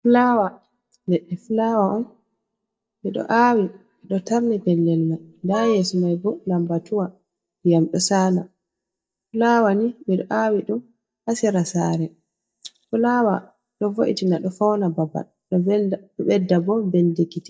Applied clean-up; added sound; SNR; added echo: neural mask model DeepFilterNet 3.